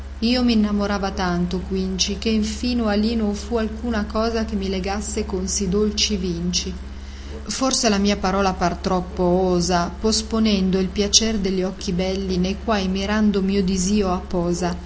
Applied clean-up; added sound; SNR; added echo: none; Musical instrument; 12 dB; none.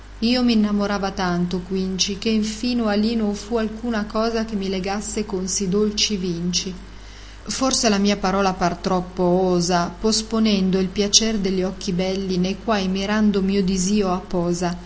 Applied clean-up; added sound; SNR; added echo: none; none; none; none.